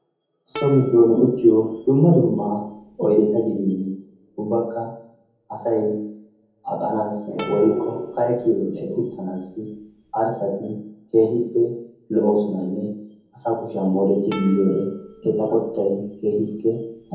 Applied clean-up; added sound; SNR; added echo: none; Plucked string instrument; 18 dB; reverberation time 0.7 s.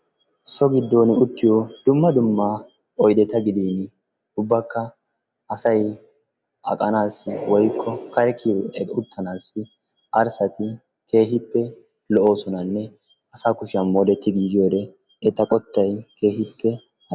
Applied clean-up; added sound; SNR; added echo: none; none; none; none.